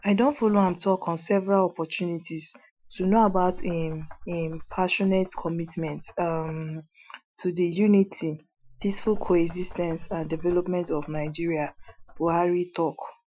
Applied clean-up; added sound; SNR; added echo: classical method Wiener filter.